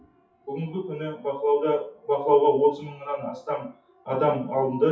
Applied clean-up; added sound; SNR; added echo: classical method WPE with log-MMSE.